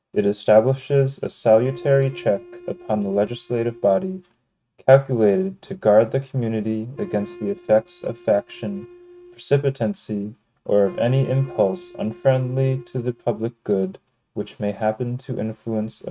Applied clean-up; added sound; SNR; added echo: neural mask model RNNoise.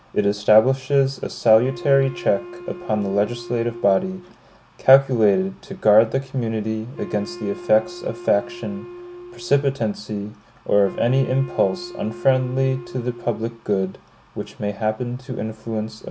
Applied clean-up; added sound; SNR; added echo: none; Wind instrument, woodwind instrument; 16 dB; none.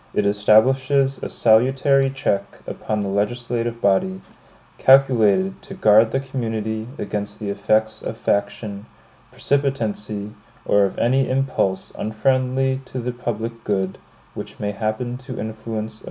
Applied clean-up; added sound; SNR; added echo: none; none; none; none.